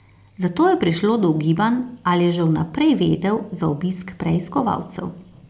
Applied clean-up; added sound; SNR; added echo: none; Boiling / Alarm; 17 dB; none.